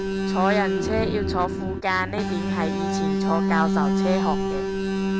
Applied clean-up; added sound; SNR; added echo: none; Alarm; -4 dB; none.